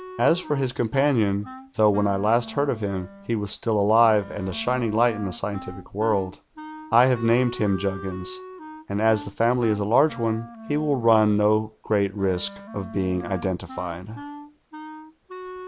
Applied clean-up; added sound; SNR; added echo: none; Wind instrument, woodwind instrument; 16 dB; none.